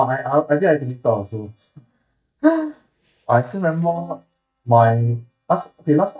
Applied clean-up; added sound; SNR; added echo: neural mask model DeepFilterNet 3.